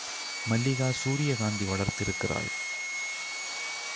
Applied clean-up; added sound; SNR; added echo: none; Sawing; 3 dB; none.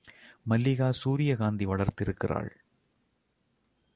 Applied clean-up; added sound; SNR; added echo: none; none; none; none.